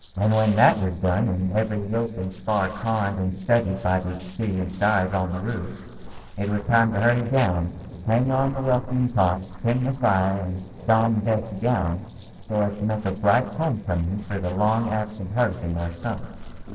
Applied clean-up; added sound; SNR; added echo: neural separator model SepFormer DNS4.